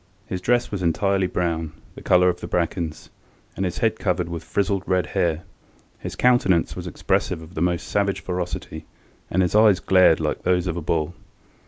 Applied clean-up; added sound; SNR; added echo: none; none; none; none.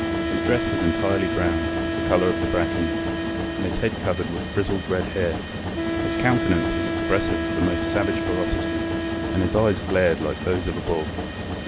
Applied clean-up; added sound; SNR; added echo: none; Wind instrument, woodwind instrument + Mechanisms; 0 dB; none.